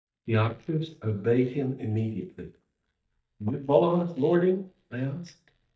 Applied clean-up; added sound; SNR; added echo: neural mask model DeepFilterNet 3.